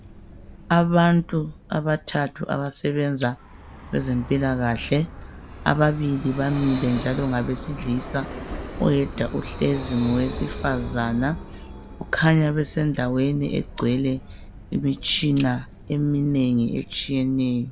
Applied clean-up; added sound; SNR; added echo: none; Vehicle; 13 dB; none.